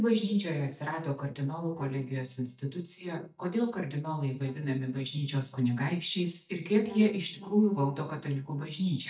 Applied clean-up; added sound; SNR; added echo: neural mask model DeepFilterNet 3.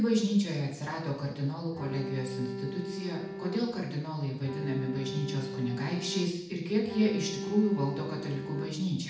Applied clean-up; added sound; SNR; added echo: none; Bowed string instrument; 7 dB; reverberation time 0.8 s.